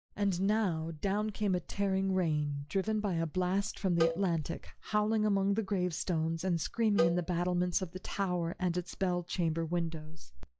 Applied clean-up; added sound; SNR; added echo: classical method log-MMSE.